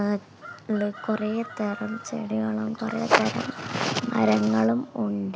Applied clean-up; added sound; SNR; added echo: none; Chicken, rooster; 17 dB; none.